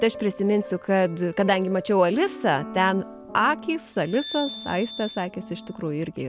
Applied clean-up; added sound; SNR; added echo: none; Glass; 15 dB; none.